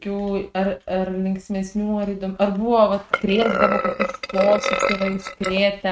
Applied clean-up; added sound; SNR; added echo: neural mask model RNNoise.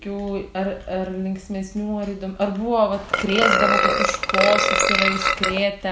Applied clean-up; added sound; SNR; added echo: none; Burping, eructation; -4 dB; none.